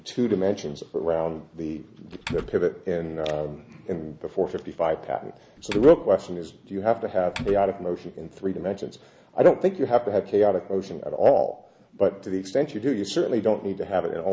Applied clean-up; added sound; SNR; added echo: none; Typing; 11 dB; none.